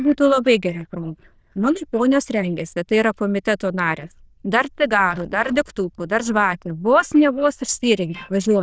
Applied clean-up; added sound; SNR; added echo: neural diffusion model UNIVERSE++.